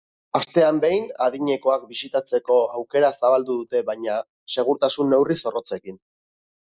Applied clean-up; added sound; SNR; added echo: neural mask model Resemble Enhance denoiser.